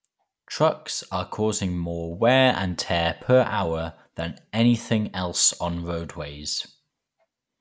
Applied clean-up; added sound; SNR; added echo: none; none; none; none.